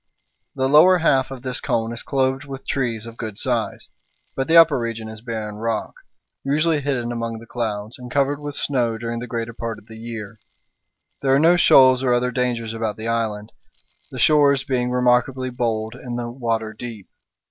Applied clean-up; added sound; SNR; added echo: none; Rattle; 17 dB; none.